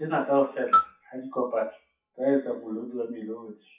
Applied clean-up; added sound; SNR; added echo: classical method WPE with log-MMSE.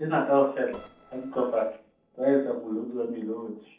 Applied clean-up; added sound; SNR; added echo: neural separator model SepFormer DNS4.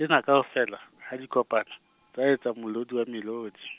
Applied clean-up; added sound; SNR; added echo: none; none; none; none.